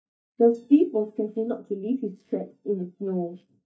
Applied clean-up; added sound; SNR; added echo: neural mask model DeepFilterNet 3.